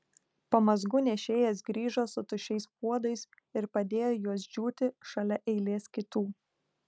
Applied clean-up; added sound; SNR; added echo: none; none; none; none.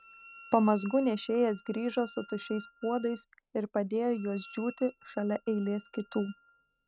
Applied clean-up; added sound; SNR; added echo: neural mask model RNNoise.